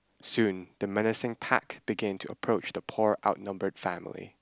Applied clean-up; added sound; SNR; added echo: none; none; none; none.